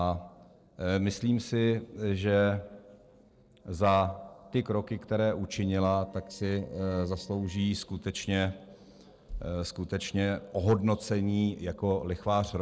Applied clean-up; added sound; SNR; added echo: neural separator model SepFormer DNS4.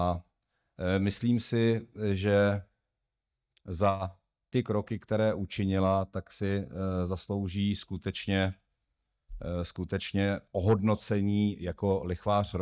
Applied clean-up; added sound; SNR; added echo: neural mask model DeepFilterNet 3.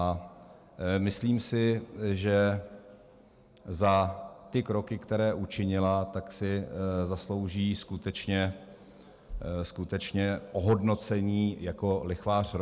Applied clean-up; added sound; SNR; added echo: none; none; none; none.